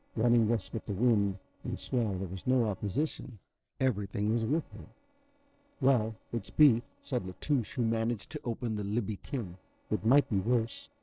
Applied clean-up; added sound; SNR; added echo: neural separator model SepFormer DNS4.